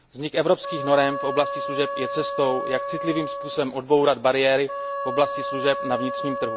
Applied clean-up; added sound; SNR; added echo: none; Wind instrument, woodwind instrument; 6 dB; none.